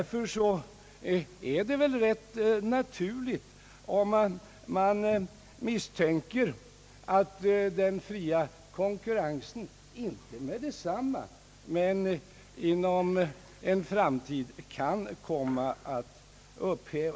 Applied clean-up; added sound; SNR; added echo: none; none; none; none.